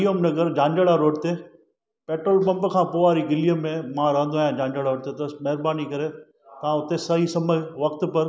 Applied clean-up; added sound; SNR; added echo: none; none; none; none.